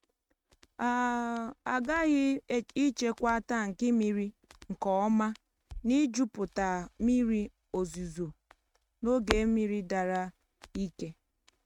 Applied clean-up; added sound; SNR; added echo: neural mask model RNNoise.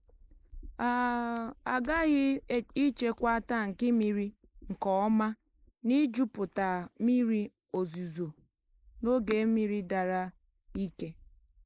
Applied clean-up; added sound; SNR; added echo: neural mask model Resemble Enhance denoiser.